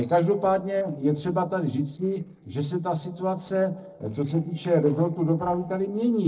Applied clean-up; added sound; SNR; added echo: neural separator model SepFormer DNS4.